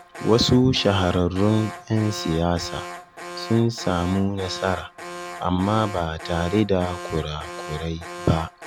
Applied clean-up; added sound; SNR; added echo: none; Alarm; 13 dB; none.